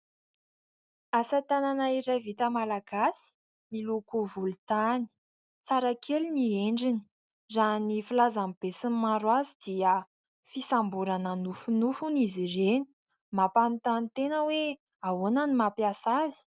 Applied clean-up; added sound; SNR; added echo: none; none; none; none.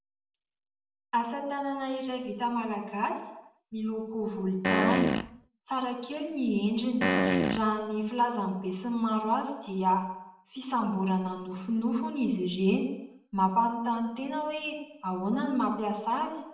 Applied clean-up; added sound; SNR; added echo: none; Fart; -3 dB; reverberation time 0.7 s.